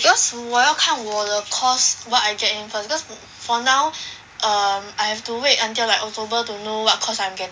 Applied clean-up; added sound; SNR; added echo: none; none; none; none.